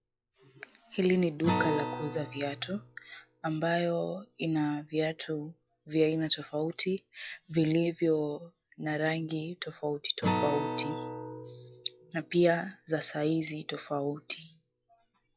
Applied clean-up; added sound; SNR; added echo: classical method log-MMSE.